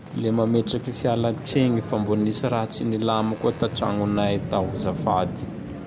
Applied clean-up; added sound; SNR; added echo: none; Boat, Water vehicle; 10 dB; none.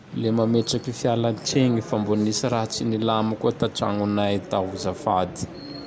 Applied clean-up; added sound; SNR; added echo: none; none; none; none.